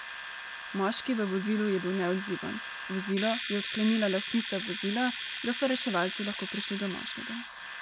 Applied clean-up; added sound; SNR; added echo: none; Domestic sounds, home sounds; 6 dB; none.